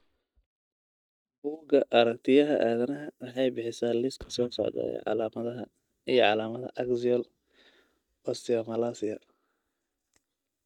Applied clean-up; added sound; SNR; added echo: neural mask model DeepFilterNet 3.